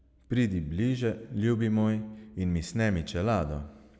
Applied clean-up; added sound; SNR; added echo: none; none; none; none.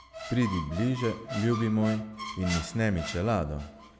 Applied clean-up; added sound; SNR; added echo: none; Squeak; 11 dB; none.